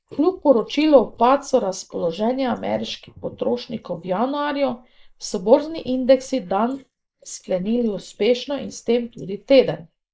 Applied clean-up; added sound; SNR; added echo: neural mask model Resemble Enhance denoiser.